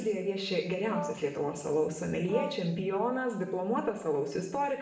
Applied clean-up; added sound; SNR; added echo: none; Brass instrument; 10 dB; reverberation time 0.8 s.